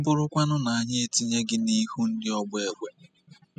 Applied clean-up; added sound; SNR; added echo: classical method spectral subtraction.